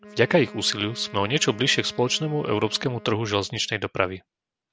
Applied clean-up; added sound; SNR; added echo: none; Wind instrument, woodwind instrument; 20 dB; none.